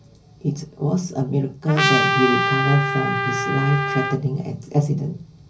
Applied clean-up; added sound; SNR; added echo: none; Trumpet; 0 dB; reverberation time 0.5 s.